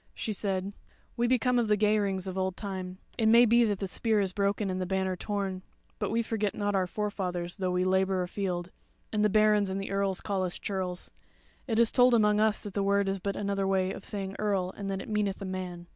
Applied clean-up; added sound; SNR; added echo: none; none; none; none.